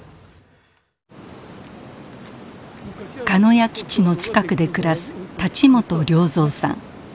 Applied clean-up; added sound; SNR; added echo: none; none; none; none.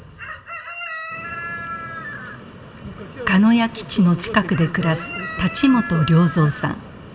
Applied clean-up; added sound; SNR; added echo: none; Chicken, rooster; 11 dB; reverberation time 0.7 s.